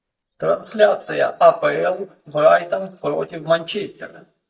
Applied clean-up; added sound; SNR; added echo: neural mask model DeepFilterNet 3.